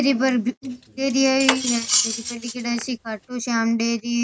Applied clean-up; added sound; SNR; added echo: none; Cutlery, silverware; 4 dB; none.